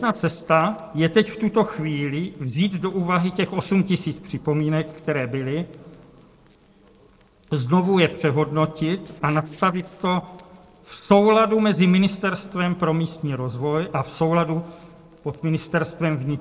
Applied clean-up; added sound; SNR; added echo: neural separator model SepFormer DNS4.